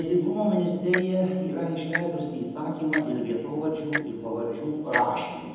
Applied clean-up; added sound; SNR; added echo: none; Tick-tock; 10 dB; reverberation time 0.8 s.